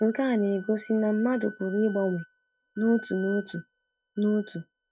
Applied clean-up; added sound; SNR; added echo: neural mask model RNNoise.